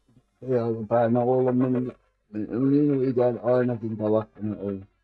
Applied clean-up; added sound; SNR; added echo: neural mask model DeepFilterNet 3.